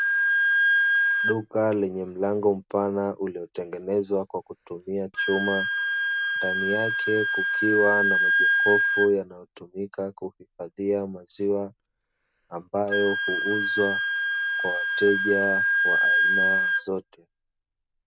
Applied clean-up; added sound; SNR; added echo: none; Wind instrument, woodwind instrument; -2 dB; none.